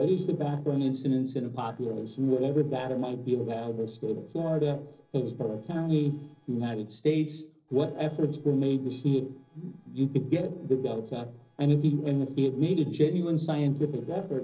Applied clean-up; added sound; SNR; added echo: neural separator model SepFormer DNS4.